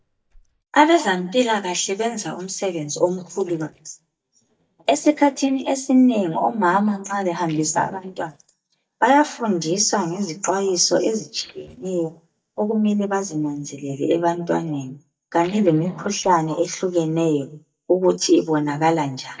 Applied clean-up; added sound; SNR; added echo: neural mask model DeepFilterNet 3.